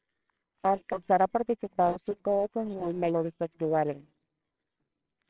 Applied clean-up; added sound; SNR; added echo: neural separator model SepFormer WHAMR!.